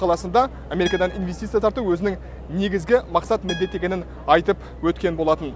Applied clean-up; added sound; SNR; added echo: none; Acoustic guitar; 17 dB; none.